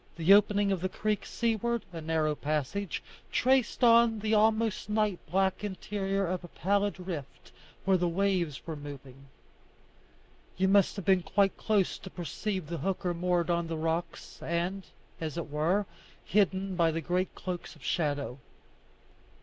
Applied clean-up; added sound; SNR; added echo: none; none; none; none.